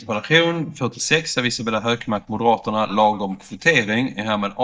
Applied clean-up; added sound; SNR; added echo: neural mask model DeepFilterNet 3.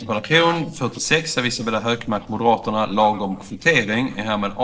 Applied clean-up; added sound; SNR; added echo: neural separator model SepFormer DNS4.